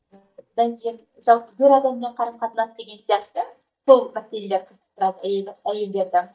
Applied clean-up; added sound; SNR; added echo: neural mask model DeepFilterNet 3.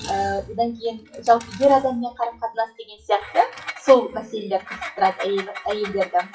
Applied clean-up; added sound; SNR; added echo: classical method WPE with log-MMSE.